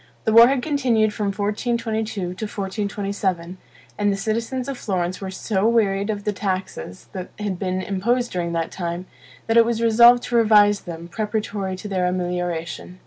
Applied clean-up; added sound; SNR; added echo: none; none; none; none.